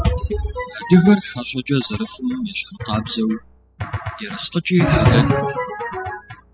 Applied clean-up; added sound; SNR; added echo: classical method spectral subtraction.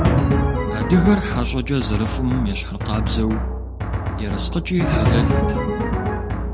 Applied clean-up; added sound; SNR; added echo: none; Drum; -3 dB; none.